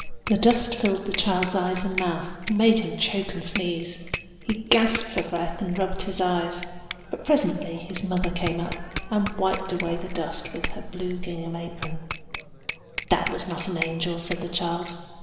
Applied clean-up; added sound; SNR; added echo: none; Bicycle bell; 4 dB; reverberation time 2.1 s.